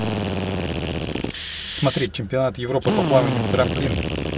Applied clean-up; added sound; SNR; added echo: none; Drill; 1 dB; none.